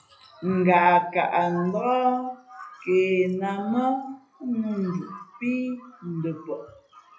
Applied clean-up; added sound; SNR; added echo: classical method WPE with log-MMSE.